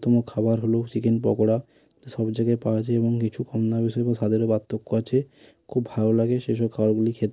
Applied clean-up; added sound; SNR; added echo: none; none; none; none.